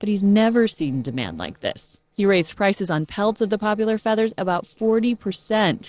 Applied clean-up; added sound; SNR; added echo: neural separator model SepFormer DNS4.